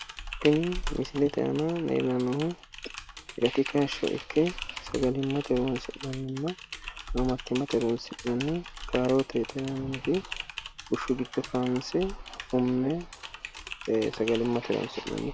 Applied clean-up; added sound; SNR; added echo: none; Typing; 11 dB; none.